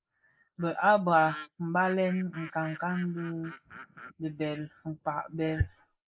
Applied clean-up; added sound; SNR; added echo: neural mask model Resemble Enhance denoiser.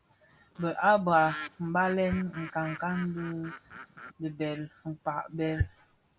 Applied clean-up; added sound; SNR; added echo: none; Bird; 14 dB; none.